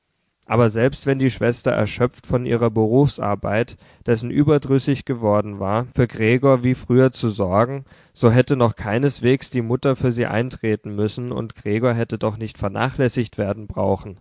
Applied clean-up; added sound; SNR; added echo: none; none; none; none.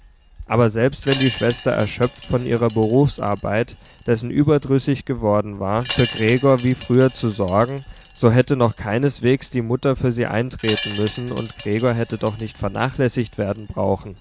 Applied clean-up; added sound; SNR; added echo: none; Wind chime; 17 dB; none.